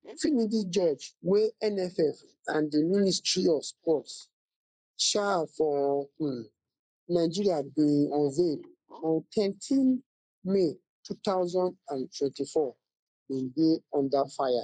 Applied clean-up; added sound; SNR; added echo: neural mask model Resemble Enhance denoiser.